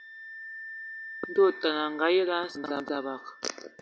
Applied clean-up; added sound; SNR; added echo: none; Wind instrument, woodwind instrument; 14 dB; none.